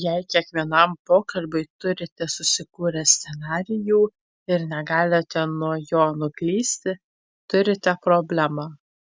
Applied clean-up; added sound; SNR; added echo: none; none; none; none.